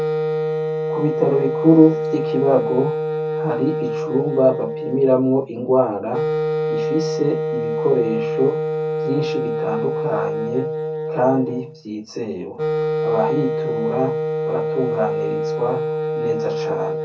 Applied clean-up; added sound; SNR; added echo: none; Wind instrument, woodwind instrument; 1 dB; reverberation time 0.3 s.